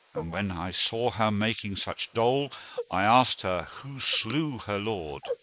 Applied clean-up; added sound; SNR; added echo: neural mask model Resemble Enhance denoiser.